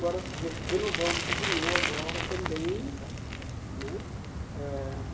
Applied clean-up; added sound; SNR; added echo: none; Bicycle; -2 dB; reverberation time 0.3 s.